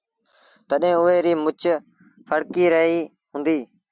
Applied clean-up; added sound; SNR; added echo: none; none; none; none.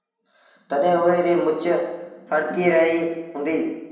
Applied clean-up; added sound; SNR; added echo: none; none; none; reverberation time 0.9 s.